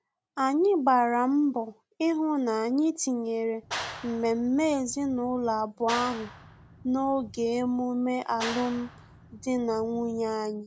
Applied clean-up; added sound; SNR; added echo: none; Clapping; 13 dB; none.